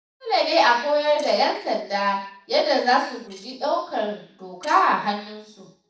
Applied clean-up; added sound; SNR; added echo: neural separator model SepFormer DNS4.